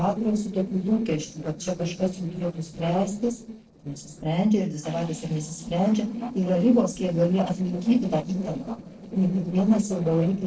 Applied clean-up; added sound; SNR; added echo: neural separator model SepFormer DNS4.